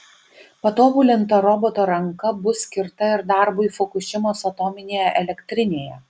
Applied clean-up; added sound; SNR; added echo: none; none; none; none.